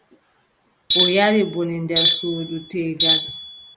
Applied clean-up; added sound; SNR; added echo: none; Tools; -3 dB; none.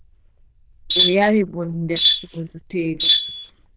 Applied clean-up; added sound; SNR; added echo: neural diffusion model UNIVERSE++.